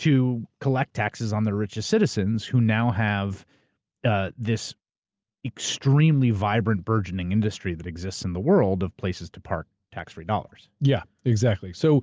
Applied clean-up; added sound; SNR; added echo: none; none; none; none.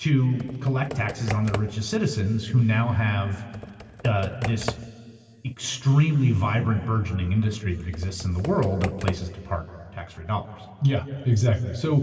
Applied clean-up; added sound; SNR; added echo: none; Computer keyboard; 11 dB; reverberation time 2.6 s.